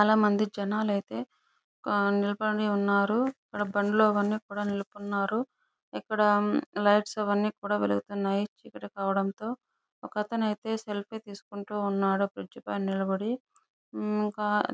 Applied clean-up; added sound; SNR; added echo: none; none; none; none.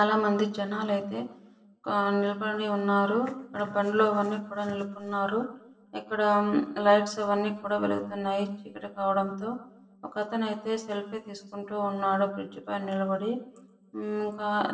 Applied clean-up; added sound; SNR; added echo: none; none; none; reverberation time 0.7 s.